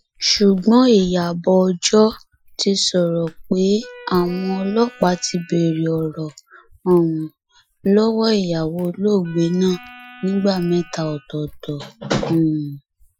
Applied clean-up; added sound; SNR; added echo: classical method Wiener filter.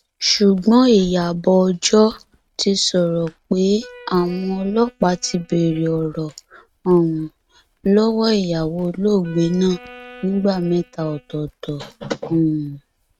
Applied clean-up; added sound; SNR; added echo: neural mask model RNNoise.